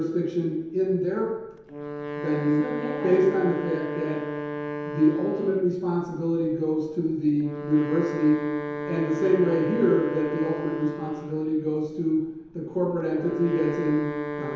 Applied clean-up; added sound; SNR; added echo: none; Wind instrument, woodwind instrument; 8 dB; reverberation time 0.9 s.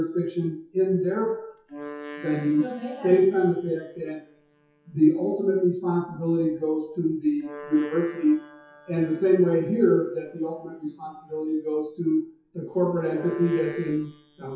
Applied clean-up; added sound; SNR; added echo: classical method WPE with log-MMSE.